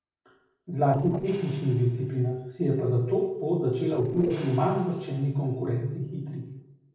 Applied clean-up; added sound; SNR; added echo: neural separator model SepFormer DNS4.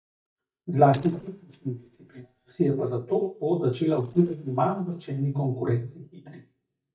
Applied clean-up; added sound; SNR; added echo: neural mask model DeepFilterNet 3.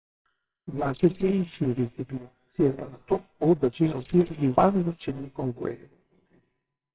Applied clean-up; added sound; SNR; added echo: neural separator model SepFormer WHAMR!.